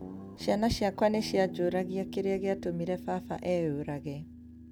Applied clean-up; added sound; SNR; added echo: none; Guitar; 12 dB; none.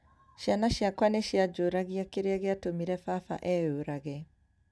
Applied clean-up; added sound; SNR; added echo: none; none; none; none.